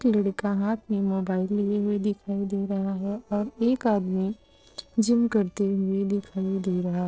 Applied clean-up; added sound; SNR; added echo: neural separator model SepFormer DNS4.